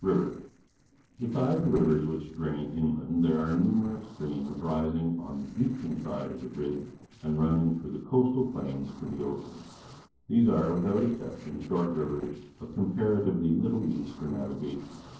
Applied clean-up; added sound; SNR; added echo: neural separator model SepFormer DNS4.